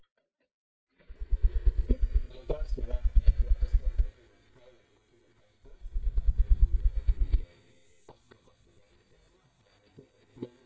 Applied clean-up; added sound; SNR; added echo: neural mask model DeepFilterNet 3.